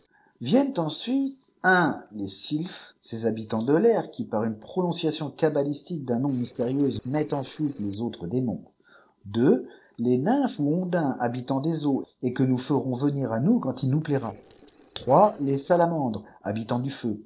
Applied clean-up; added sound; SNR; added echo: neural separator model SepFormer DNS4.